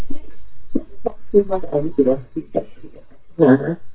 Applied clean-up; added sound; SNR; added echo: neural mask model DeepFilterNet 3.